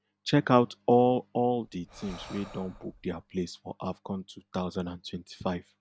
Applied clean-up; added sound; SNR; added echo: none; Breathing; 19 dB; none.